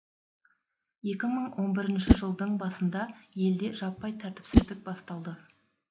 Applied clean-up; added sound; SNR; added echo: none; Whoosh, swoosh, swish; -2 dB; none.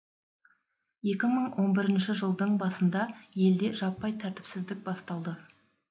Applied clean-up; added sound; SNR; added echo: none; none; none; none.